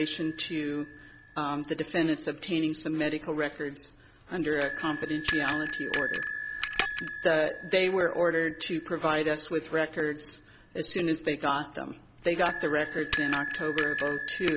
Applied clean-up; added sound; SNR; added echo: none; Bell; -5 dB; none.